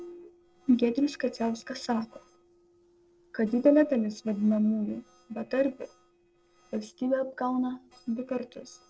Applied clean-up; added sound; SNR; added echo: neural separator model SepFormer DNS4.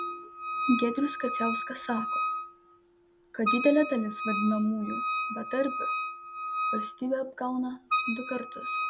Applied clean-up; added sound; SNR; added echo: none; Wind instrument, woodwind instrument; 2 dB; none.